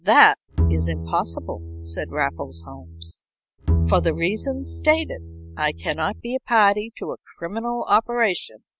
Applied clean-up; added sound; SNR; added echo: none; Bowed string instrument; 3 dB; none.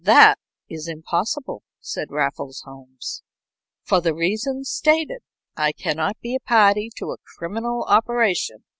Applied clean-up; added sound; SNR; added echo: none; none; none; none.